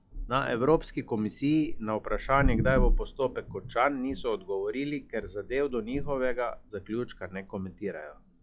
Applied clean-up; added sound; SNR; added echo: classical method log-MMSE.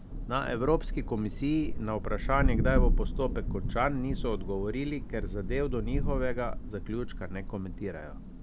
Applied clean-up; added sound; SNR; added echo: none; Thunder; -1 dB; none.